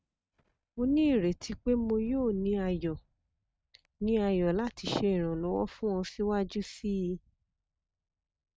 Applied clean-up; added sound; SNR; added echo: neural mask model RNNoise.